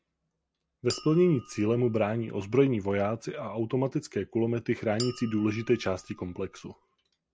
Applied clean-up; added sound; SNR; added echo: none; Chink, clink; 18 dB; none.